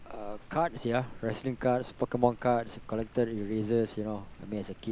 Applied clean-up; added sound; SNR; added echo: none; Rain; 16 dB; none.